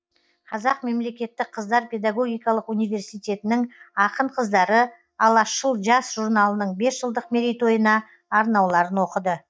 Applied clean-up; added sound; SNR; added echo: neural mask model DeepFilterNet 3.